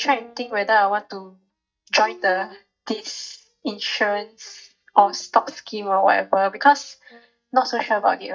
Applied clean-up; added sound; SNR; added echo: neural mask model DeepFilterNet 3.